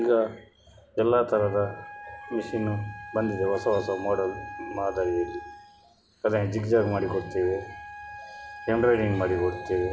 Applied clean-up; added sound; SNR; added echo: none; Wind instrument, woodwind instrument; 15 dB; none.